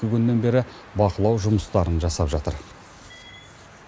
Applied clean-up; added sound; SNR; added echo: none; none; none; none.